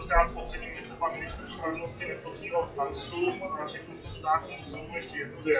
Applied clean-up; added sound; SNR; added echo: classical method WPE with log-MMSE.